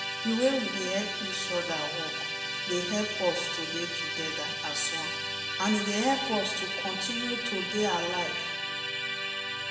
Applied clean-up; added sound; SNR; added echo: none; Musical instrument; 1 dB; reverberation time 1.1 s.